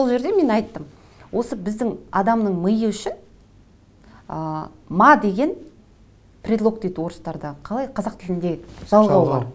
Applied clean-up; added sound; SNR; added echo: none; none; none; none.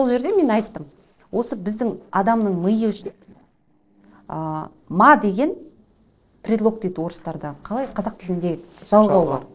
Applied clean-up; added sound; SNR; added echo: neural separator model SepFormer DNS4.